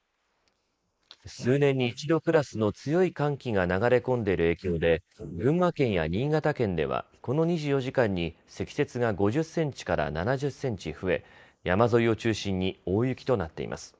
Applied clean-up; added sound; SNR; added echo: neural mask model Resemble Enhance denoiser.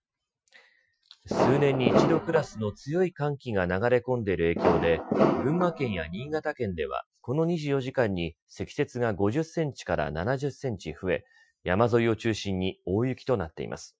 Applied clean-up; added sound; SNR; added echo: classical method Wiener filter.